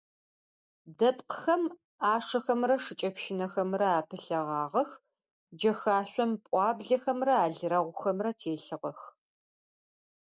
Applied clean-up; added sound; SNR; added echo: neural mask model Resemble Enhance denoiser.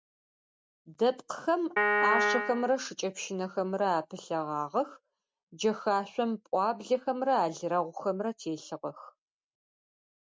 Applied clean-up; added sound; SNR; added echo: none; Piano; -4 dB; none.